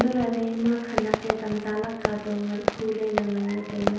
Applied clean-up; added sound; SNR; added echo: none; Fireworks; 4 dB; reverberation time 0.9 s.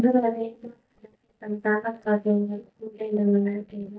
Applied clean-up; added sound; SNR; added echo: neural mask model DeepFilterNet 3.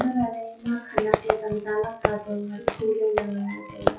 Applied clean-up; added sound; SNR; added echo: classical method WPE with log-MMSE.